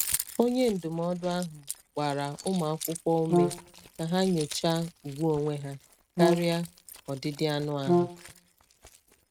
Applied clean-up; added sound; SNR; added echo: neural mask model RNNoise.